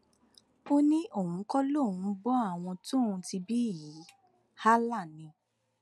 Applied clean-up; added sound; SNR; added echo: none; none; none; none.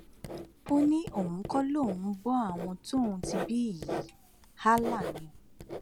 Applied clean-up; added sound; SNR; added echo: none; Writing; 9 dB; none.